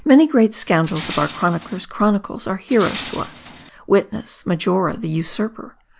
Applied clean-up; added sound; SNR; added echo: none; Tools; 13 dB; none.